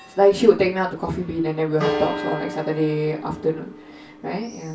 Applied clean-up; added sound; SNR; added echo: none; Church bell; 10 dB; reverberation time 0.3 s.